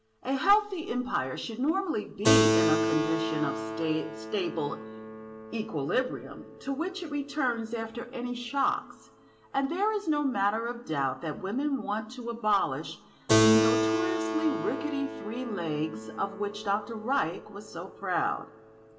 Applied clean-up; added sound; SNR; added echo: none; Keyboard (musical); 2 dB; reverberation time 1.8 s.